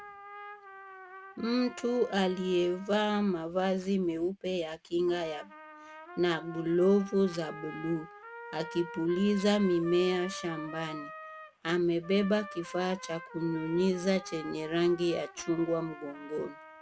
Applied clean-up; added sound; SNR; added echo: none; Trumpet; 16 dB; none.